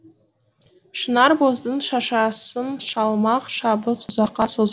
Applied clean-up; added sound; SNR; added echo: none; none; none; none.